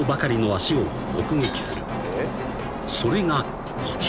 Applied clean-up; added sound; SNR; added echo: none; Shatter; 6 dB; none.